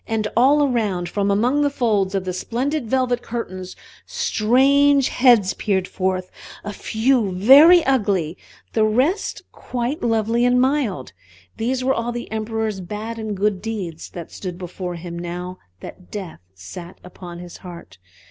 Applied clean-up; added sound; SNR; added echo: none; none; none; none.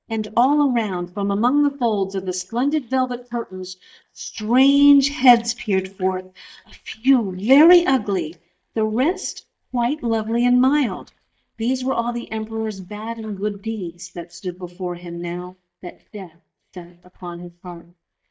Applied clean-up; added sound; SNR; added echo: neural mask model DeepFilterNet 3.